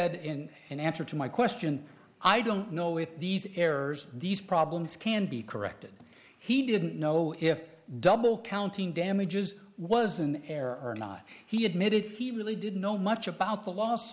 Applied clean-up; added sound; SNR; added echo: none; none; none; none.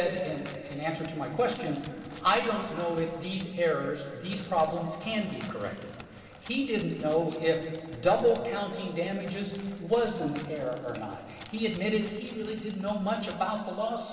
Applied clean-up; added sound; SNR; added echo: none; Crackle; 20 dB; reverberation time 2.5 s.